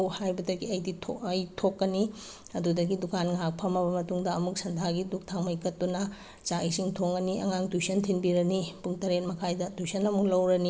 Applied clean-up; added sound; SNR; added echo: none; none; none; none.